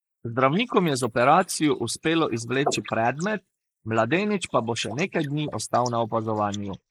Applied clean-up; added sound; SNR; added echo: neural mask model Resemble Enhance denoiser.